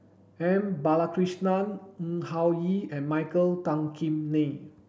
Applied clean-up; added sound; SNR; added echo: none; none; none; none.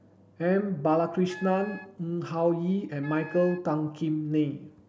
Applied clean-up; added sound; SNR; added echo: none; Wind instrument, woodwind instrument; 18 dB; none.